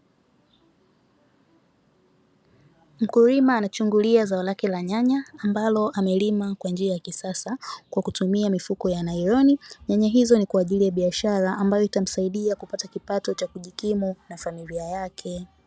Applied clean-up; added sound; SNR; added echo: none; none; none; none.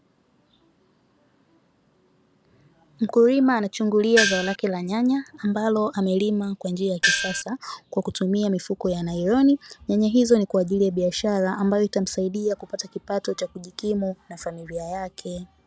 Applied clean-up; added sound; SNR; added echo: none; Gong; -2 dB; none.